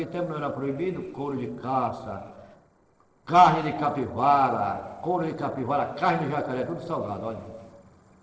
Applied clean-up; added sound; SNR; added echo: neural separator model SepFormer DNS4.